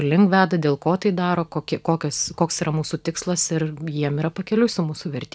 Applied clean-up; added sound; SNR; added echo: none; none; none; none.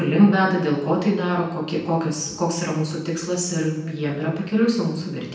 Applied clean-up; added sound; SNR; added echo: none; none; none; reverberation time 0.9 s.